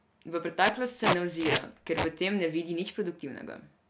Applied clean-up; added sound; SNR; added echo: none; Packing tape, duct tape; 1 dB; none.